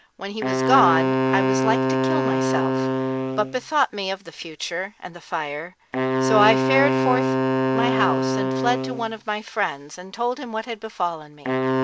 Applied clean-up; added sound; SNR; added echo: none; Wind instrument, woodwind instrument; -2 dB; none.